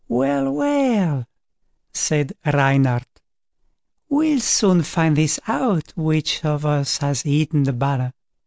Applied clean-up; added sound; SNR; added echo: none; none; none; none.